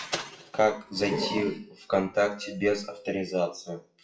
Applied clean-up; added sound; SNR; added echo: classical method WPE with log-MMSE.